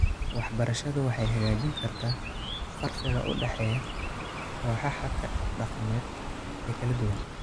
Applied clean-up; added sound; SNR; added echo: none; Chirp, tweet; 2 dB; none.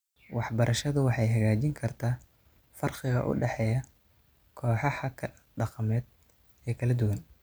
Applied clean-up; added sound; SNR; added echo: none; none; none; none.